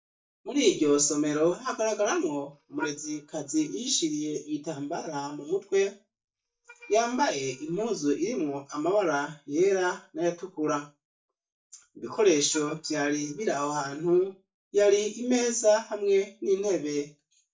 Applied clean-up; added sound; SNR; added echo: neural mask model DeepFilterNet 3.